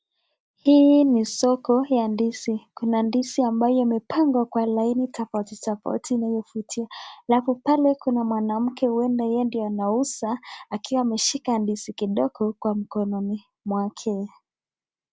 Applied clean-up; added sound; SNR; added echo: none; none; none; none.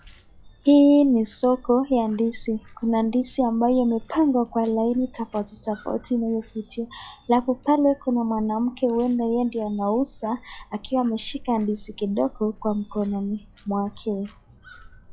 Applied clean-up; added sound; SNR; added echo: classical method log-MMSE.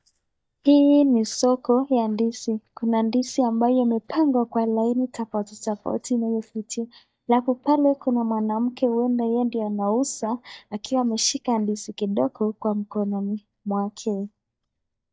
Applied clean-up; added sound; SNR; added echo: neural mask model DeepFilterNet 3.